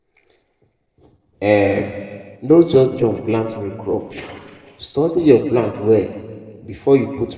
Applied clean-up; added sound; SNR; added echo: neural separator model SepFormer DNS4.